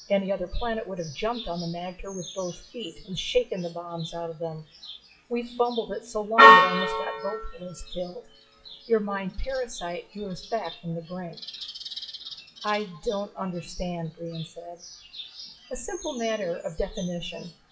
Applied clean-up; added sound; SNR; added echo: classical method WPE with log-MMSE.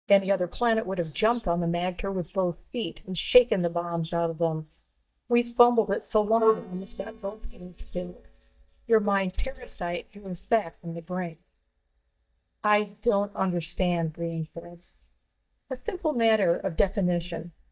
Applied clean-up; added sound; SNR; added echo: neural mask model DeepFilterNet 3.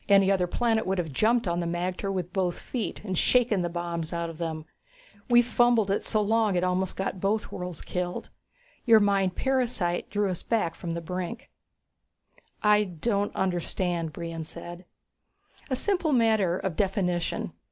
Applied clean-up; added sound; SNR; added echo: none; none; none; none.